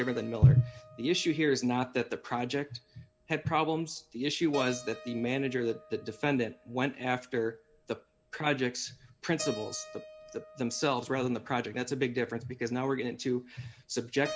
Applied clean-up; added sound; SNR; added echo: none; Keyboard (musical); 18 dB; none.